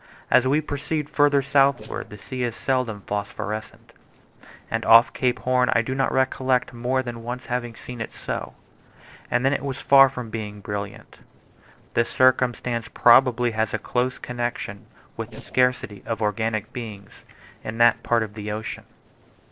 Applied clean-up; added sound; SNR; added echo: neural separator model SepFormer DNS4.